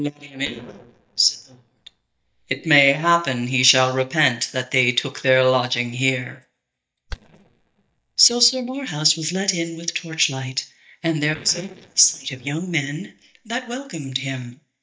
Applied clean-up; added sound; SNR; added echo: neural mask model DeepFilterNet 3.